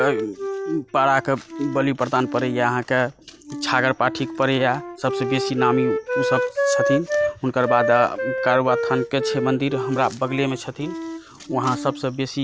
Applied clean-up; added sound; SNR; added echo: none; Wind instrument, woodwind instrument; 4 dB; none.